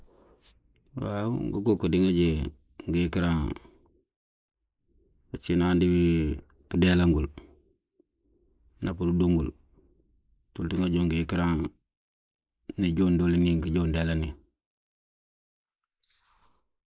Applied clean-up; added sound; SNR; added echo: neural mask model Resemble Enhance denoiser.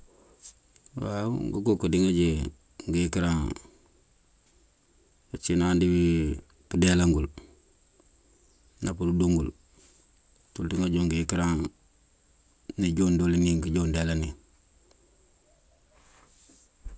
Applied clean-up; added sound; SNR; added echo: none; none; none; none.